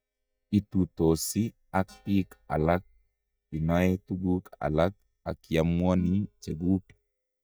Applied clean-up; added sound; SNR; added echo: neural mask model DeepFilterNet 3.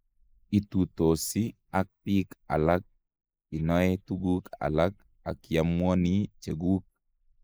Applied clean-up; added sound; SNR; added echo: neural mask model Resemble Enhance denoiser.